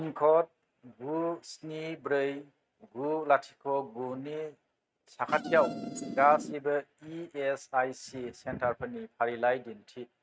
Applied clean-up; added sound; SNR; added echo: neural mask model RNNoise.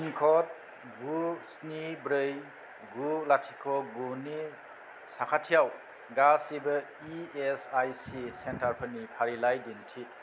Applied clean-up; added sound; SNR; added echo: none; none; none; none.